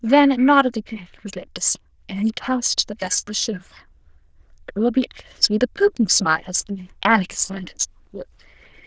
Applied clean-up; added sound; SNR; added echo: neural diffusion model UNIVERSE++.